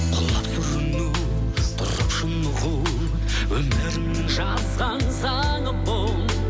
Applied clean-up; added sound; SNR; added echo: none; Bowed string instrument; 16 dB; none.